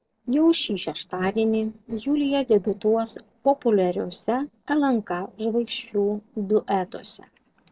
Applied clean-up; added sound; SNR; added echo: neural separator model SepFormer DNS4.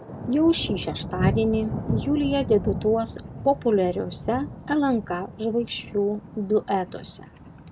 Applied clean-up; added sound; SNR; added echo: none; Thunder; 8 dB; none.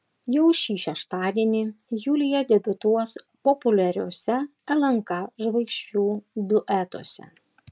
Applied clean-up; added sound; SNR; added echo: none; none; none; none.